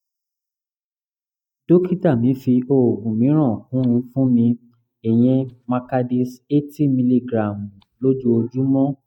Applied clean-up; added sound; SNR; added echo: neural mask model DeepFilterNet 3.